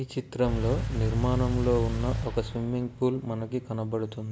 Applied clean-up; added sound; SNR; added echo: none; Engine / Car; 3 dB; none.